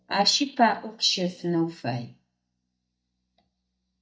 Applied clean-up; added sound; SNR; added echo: neural mask model DeepFilterNet 3.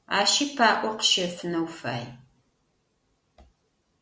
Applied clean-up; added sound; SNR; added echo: none; none; none; none.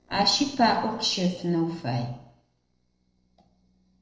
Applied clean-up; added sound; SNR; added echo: neural separator model SepFormer DNS4.